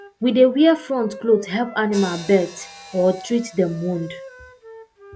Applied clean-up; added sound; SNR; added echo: none; Hi-hat + Wind instrument, woodwind instrument; 19 dB; none.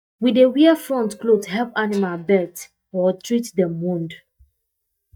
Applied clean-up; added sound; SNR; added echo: neural mask model DeepFilterNet 3.